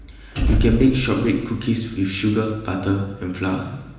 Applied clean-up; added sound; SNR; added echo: none; Boom; 4 dB; reverberation time 1.0 s.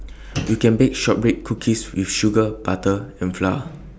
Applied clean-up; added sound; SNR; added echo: none; none; none; none.